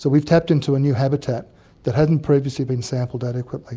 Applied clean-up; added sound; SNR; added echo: none; none; none; none.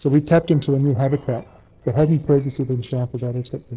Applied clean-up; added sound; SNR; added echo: neural separator model SepFormer DNS4.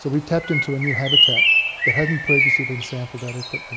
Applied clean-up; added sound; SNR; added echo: none; Bird; -4 dB; none.